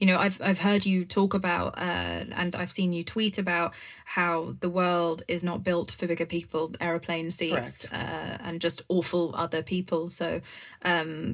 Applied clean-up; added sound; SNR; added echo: none; none; none; reverberation time 0.2 s.